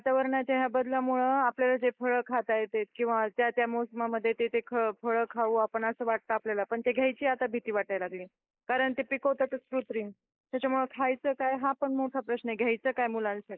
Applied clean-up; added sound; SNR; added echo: neural mask model Resemble Enhance denoiser.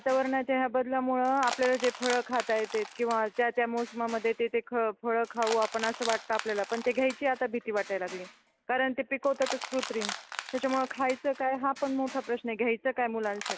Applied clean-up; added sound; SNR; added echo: none; Crushing; 13 dB; none.